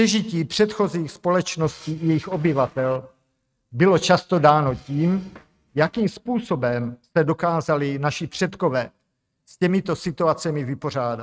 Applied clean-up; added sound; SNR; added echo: neural mask model RNNoise.